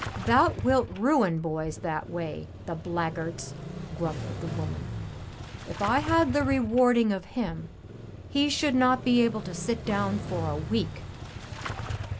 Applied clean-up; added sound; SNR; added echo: none; Engine starting / Motorcycle; 8 dB; none.